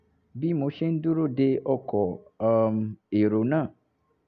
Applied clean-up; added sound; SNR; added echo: none; none; none; none.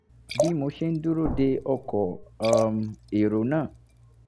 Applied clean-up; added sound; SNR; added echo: none; Thump, thud + Liquid; 7 dB; none.